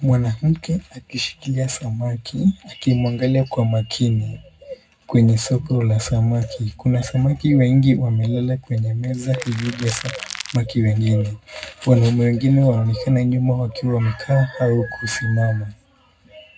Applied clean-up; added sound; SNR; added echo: none; Crackle; 13 dB; reverberation time 0.3 s.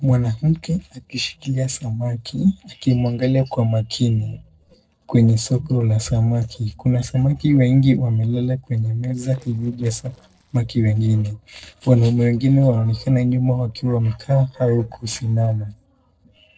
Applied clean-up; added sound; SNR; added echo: neural separator model SepFormer DNS4.